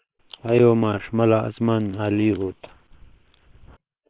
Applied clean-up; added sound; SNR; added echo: neural separator model SepFormer WHAM!.